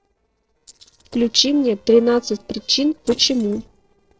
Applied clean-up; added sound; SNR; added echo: neural separator model SepFormer DNS4.